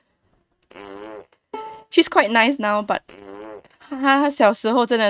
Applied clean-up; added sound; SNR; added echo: neural mask model RNNoise.